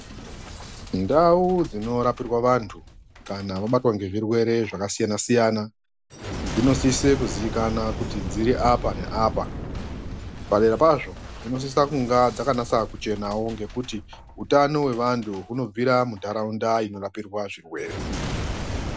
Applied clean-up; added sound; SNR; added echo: none; Boom; 10 dB; none.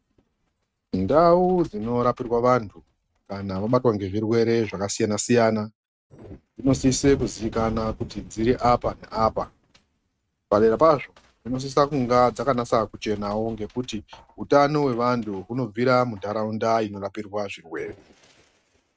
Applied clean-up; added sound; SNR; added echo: neural mask model RNNoise.